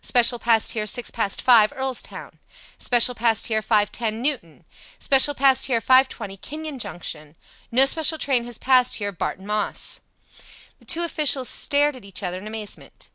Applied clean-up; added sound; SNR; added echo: none; none; none; none.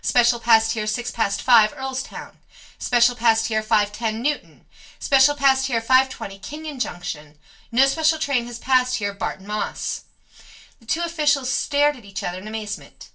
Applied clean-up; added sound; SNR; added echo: none; none; none; reverberation time 0.2 s.